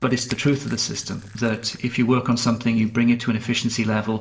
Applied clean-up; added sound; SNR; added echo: neural separator model SepFormer DNS4.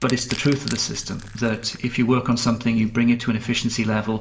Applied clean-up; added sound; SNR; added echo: none; Crushing; 18 dB; reverberation time 0.8 s.